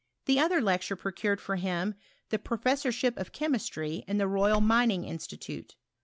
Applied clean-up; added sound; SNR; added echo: none; Bird; 0 dB; none.